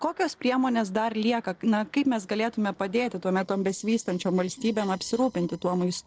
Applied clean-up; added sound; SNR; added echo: neural separator model SepFormer DNS4.